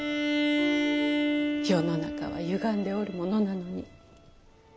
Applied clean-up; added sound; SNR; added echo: none; Bowed string instrument; -2 dB; none.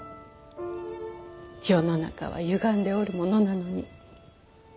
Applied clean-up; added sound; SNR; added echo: none; none; none; none.